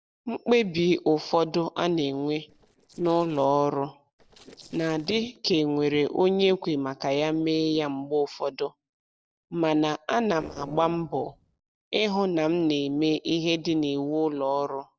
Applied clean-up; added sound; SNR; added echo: neural separator model SepFormer DNS4.